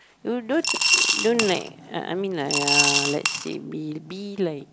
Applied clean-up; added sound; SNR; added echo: none; Coin (dropping) / Glass; -4 dB; none.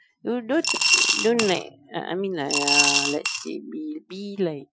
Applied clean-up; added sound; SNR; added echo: classical method Wiener filter.